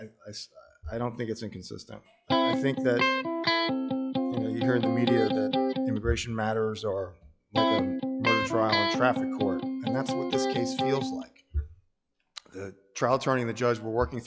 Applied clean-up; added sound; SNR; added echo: classical method log-MMSE.